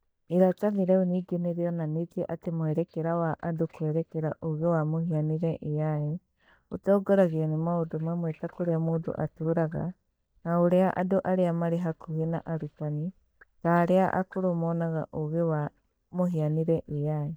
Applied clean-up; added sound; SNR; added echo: neural mask model DeepFilterNet 3.